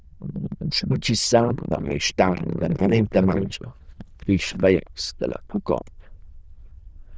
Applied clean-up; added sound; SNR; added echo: neural diffusion model UNIVERSE++.